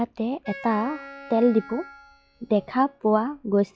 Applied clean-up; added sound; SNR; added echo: classical method log-MMSE.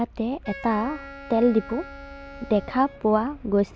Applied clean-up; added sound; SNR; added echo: none; Wind instrument, woodwind instrument; 17 dB; none.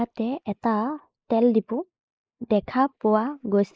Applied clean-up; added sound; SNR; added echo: neural mask model Resemble Enhance denoiser.